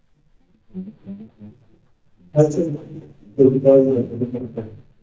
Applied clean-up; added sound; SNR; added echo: neural mask model DeepFilterNet 3.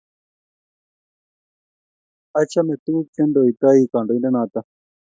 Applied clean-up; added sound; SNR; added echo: none; none; none; none.